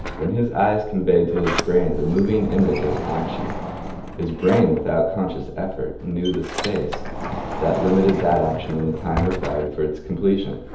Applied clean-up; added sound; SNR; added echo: none; Sliding door; 8 dB; reverberation time 0.8 s.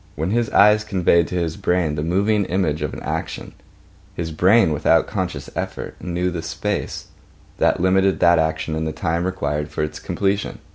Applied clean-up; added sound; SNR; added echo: none; none; none; none.